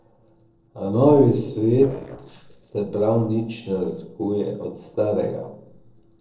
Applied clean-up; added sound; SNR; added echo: neural separator model SepFormer DNS4.